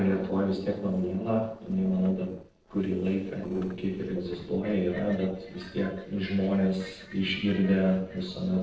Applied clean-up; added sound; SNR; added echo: neural separator model SepFormer DNS4.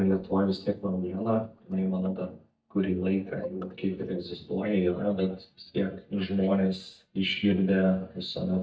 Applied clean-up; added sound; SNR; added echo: neural mask model DeepFilterNet 3.